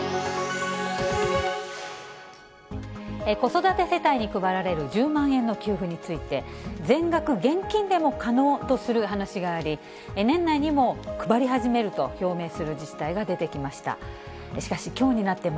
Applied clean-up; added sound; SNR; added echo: none; none; none; none.